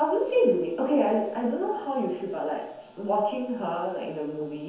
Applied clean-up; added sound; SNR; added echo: none; none; none; reverberation time 0.9 s.